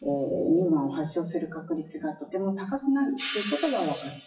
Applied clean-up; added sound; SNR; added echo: classical method WPE with log-MMSE.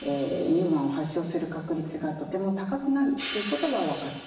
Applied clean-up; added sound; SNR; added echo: none; Hi-hat; 15 dB; reverberation time 0.9 s.